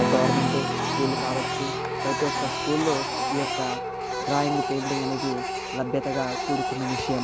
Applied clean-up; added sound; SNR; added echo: none; Acoustic guitar / Strum + Printer; -1 dB; none.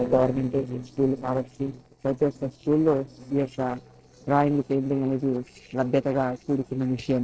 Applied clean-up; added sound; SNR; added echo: neural separator model SepFormer DNS4.